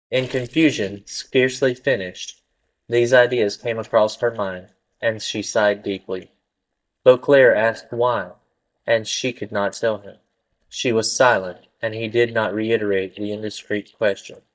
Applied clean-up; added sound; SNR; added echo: neural mask model DeepFilterNet 3.